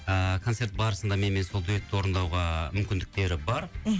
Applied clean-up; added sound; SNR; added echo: none; none; none; none.